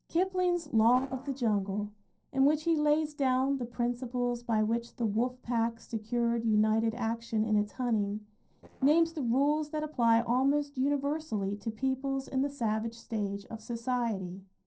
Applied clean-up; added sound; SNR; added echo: neural separator model SepFormer DNS4.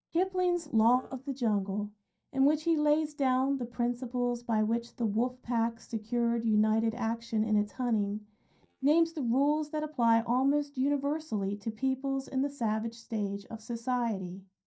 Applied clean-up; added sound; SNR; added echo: neural mask model DeepFilterNet 3.